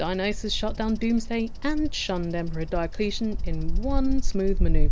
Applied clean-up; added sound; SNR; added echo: none; Bird vocalization, bird call, bird song; -4 dB; none.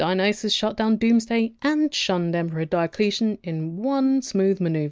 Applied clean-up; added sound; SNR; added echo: none; none; none; none.